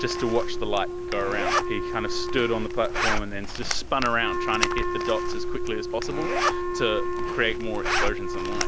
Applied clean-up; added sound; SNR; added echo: none; Wind instrument, woodwind instrument + Zipper (clothing); -2 dB; none.